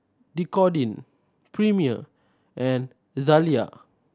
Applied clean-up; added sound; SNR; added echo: none; none; none; none.